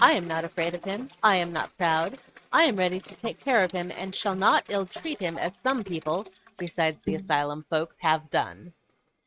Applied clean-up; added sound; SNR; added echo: neural mask model RNNoise.